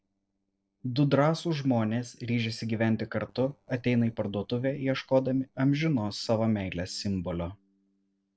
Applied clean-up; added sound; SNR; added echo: neural separator model SepFormer DNS4.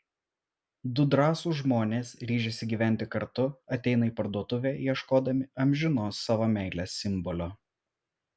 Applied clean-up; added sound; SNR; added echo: none; none; none; none.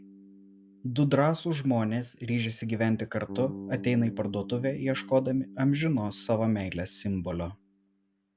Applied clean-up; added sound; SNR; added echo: none; Bass guitar; 16 dB; none.